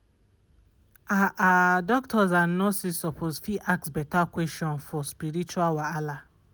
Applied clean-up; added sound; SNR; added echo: none; none; none; none.